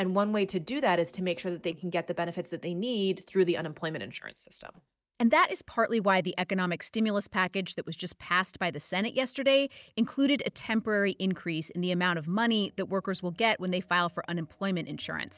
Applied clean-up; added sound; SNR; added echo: neural mask model DeepFilterNet 3.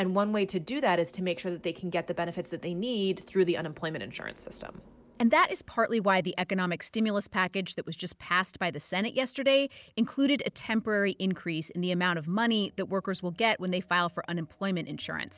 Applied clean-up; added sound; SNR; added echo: none; none; none; none.